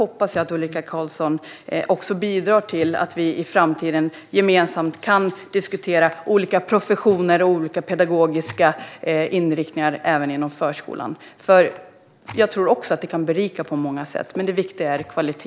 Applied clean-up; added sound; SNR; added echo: none; none; none; none.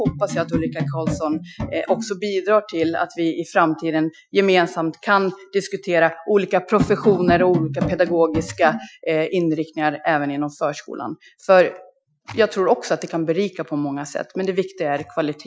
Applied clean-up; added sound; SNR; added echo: classical method Wiener filter.